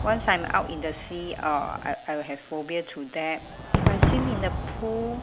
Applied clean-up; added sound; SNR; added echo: none; Crowd / Cheering / Fireworks; 0 dB; none.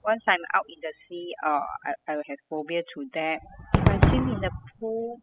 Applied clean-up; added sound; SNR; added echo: classical method spectral subtraction.